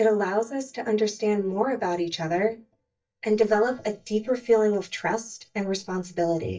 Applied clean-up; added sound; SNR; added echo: neural mask model DeepFilterNet 3.